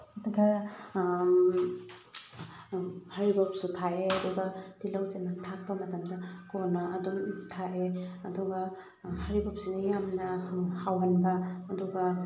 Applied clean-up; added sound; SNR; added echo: none; none; none; none.